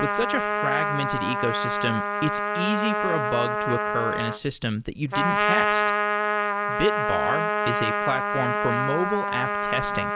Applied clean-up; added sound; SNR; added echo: none; Trumpet; -3 dB; none.